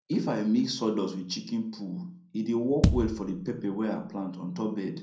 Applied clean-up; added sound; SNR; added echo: none; Bass drum; 0 dB; reverberation time 0.5 s.